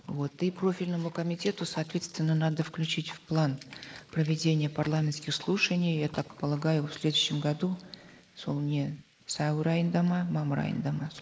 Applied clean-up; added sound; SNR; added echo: neural mask model Resemble Enhance denoiser.